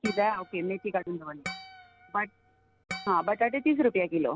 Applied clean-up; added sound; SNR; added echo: none; Harp; 15 dB; none.